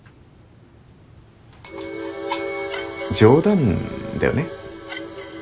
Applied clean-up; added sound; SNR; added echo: none; none; none; none.